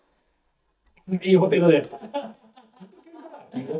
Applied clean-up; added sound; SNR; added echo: neural mask model DeepFilterNet 3.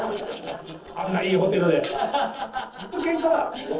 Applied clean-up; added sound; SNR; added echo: neural separator model SepFormer DNS4.